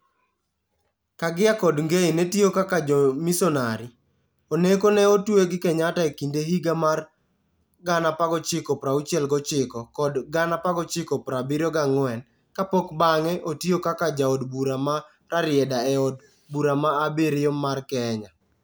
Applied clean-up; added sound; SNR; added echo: none; none; none; none.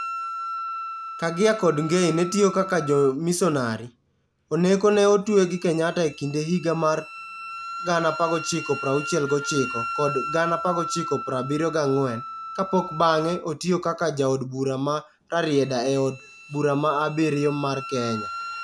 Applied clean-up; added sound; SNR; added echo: none; Wind instrument, woodwind instrument; 11 dB; none.